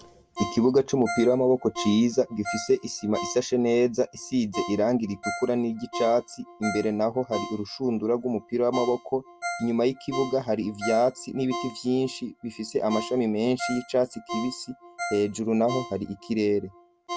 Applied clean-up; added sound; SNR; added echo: none; Ringtone; 12 dB; none.